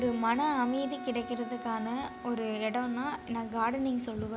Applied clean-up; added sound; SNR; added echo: none; Wind instrument, woodwind instrument; 14 dB; none.